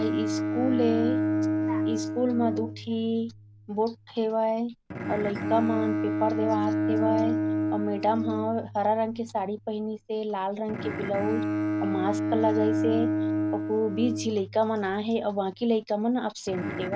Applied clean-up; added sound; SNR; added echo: none; Bowed string instrument; 1 dB; none.